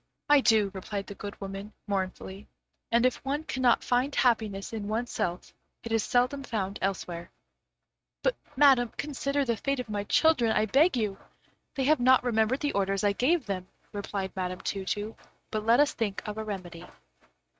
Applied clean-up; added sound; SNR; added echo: neural mask model RNNoise.